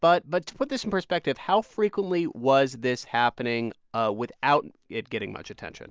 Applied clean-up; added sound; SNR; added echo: none; none; none; none.